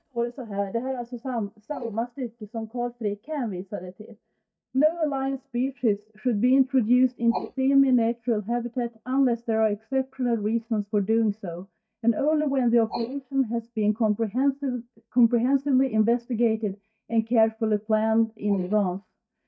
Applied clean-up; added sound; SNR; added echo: neural mask model DeepFilterNet 3.